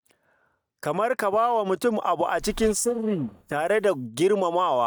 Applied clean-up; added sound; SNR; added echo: neural mask model DeepFilterNet 3.